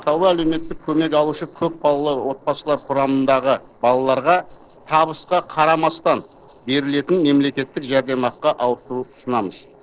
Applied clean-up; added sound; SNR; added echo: neural separator model SepFormer DNS4.